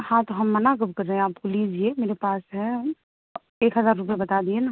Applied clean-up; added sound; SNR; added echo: none; none; none; none.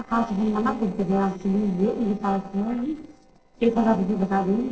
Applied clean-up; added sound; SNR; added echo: neural separator model SepFormer DNS4.